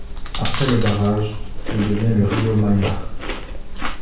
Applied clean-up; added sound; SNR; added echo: none; Chewing, mastication; 3 dB; reverberation time 0.6 s.